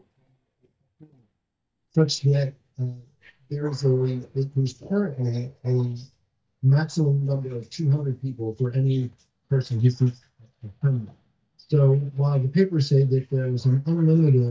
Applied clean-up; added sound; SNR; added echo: neural mask model DeepFilterNet 3.